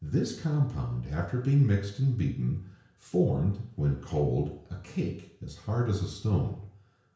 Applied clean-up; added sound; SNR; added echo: none; none; none; reverberation time 0.5 s.